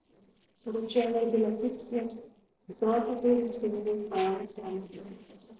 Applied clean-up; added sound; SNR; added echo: neural separator model SepFormer DNS4.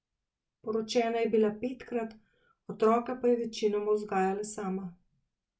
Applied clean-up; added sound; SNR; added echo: none; none; none; none.